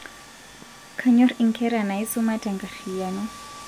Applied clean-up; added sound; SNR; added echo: none; Domestic sounds, home sounds; 19 dB; none.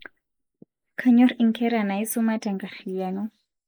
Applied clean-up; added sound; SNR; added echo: neural mask model Resemble Enhance denoiser.